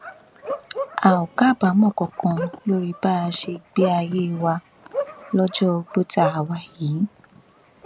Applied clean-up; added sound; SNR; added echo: none; Bark; 11 dB; none.